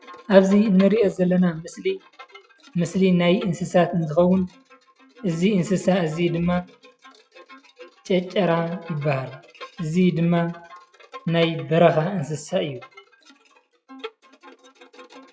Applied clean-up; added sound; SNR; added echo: classical method log-MMSE.